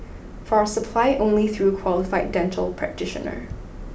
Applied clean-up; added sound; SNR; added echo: none; none; none; none.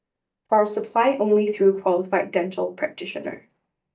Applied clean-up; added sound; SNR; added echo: neural mask model DeepFilterNet 3.